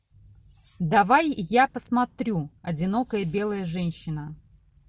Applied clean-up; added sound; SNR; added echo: none; none; none; none.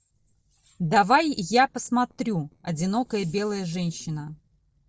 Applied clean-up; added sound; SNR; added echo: neural separator model SepFormer DNS4.